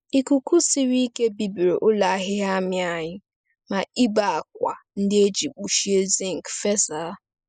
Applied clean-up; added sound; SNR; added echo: neural mask model Resemble Enhance denoiser.